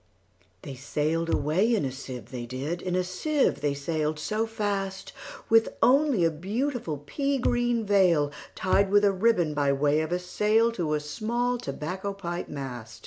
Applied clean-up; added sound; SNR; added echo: none; Bass drum; 5 dB; none.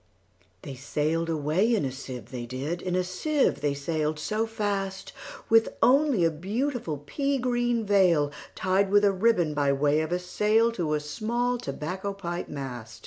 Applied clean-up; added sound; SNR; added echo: none; none; none; none.